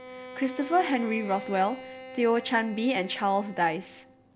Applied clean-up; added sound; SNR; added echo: none; Bowed string instrument; 14 dB; none.